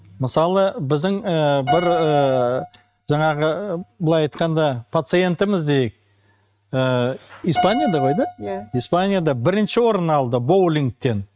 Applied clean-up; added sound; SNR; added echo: neural mask model RNNoise.